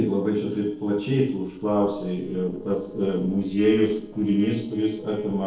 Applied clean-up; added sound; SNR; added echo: neural separator model SepFormer DNS4.